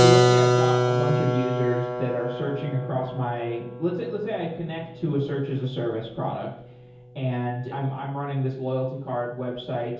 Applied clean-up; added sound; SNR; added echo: none; Keyboard (musical); -2 dB; reverberation time 0.7 s.